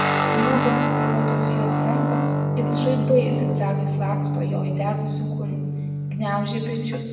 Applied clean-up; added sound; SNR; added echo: none; Guitar; -4 dB; reverberation time 1.0 s.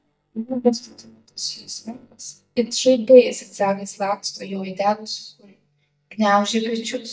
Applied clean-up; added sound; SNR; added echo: neural mask model DeepFilterNet 3.